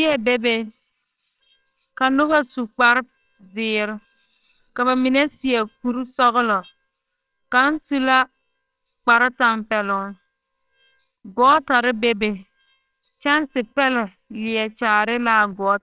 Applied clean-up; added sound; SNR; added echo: neural separator model SepFormer WHAMR!.